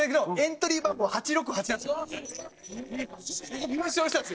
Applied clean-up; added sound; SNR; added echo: neural separator model SepFormer DNS4.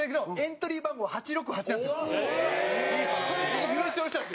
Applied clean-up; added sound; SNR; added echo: none; none; none; none.